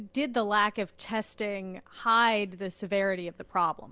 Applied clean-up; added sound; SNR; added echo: none; none; none; none.